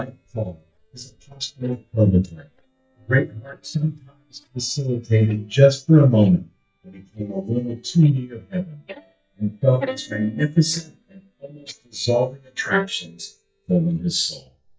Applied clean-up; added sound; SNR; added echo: neural mask model DeepFilterNet 3.